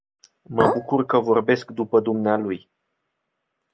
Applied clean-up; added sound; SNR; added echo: none; Chink, clink; 6 dB; none.